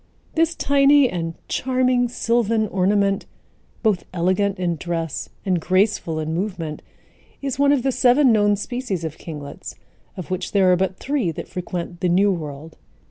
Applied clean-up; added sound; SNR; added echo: none; none; none; none.